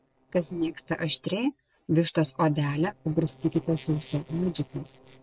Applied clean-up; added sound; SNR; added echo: neural separator model SepFormer DNS4.